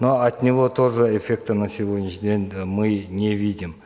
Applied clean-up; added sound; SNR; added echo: none; none; none; none.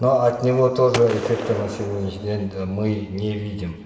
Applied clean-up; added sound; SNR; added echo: none; Gunshot, gunfire; 10 dB; reverberation time 2.2 s.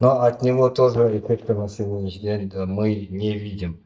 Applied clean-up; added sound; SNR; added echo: neural mask model DeepFilterNet 3.